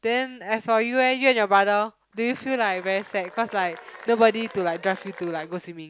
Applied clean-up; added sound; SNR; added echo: none; Applause / Cheering; 20 dB; none.